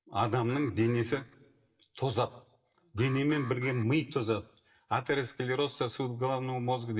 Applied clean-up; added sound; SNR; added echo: neural mask model DeepFilterNet 3.